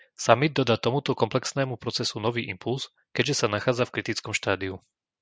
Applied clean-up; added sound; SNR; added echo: none; none; none; none.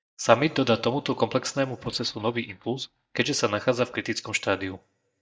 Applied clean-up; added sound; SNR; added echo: neural mask model DeepFilterNet 3.